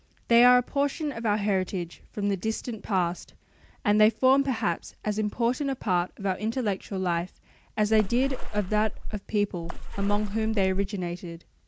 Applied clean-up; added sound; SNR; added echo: none; Water / Splash, splatter; 0 dB; none.